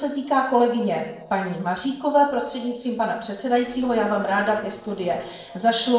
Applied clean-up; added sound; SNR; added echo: neural separator model SepFormer DNS4.